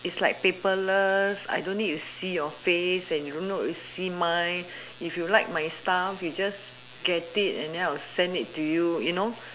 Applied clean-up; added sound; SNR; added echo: none; none; none; none.